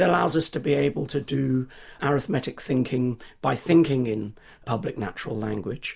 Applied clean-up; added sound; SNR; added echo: none; none; none; none.